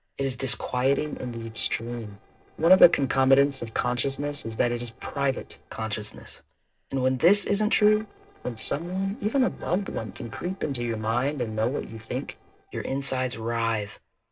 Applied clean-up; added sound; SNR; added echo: neural separator model SepFormer DNS4.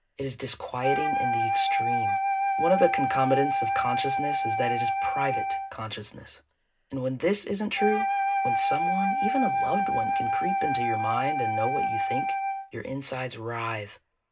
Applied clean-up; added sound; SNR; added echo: none; Wind instrument, woodwind instrument; -3 dB; reverberation time 0.2 s.